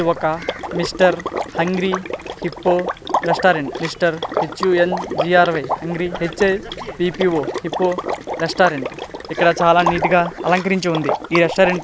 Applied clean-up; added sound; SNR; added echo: none; Water / Liquid; 6 dB; none.